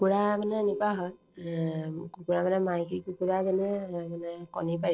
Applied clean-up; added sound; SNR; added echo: neural separator model SepFormer DNS4.